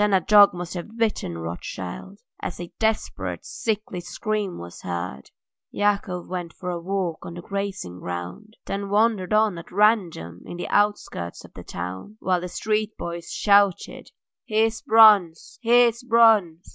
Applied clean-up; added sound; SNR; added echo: none; none; none; none.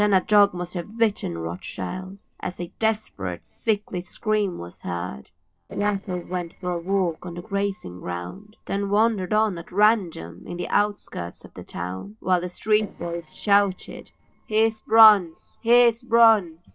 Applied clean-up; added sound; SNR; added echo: neural separator model SepFormer DNS4.